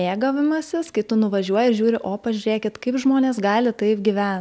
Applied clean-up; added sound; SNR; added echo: none; none; none; none.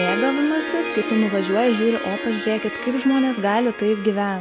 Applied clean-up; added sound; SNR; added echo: none; Harp; 7 dB; none.